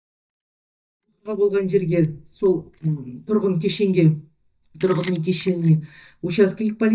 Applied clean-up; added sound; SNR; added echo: neural mask model DeepFilterNet 3.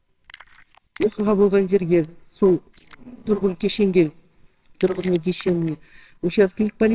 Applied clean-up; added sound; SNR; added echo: neural separator model SepFormer WHAMR!.